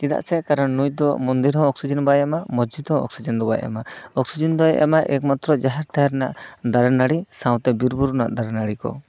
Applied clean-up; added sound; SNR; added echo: none; none; none; none.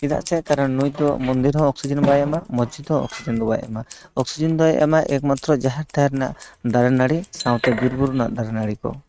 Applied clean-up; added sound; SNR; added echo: neural mask model RNNoise.